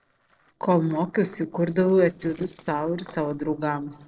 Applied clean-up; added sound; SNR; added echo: neural separator model SepFormer DNS4.